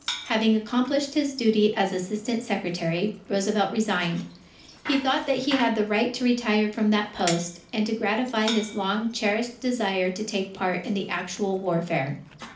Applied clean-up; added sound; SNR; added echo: none; Bicycle; 16 dB; reverberation time 0.4 s.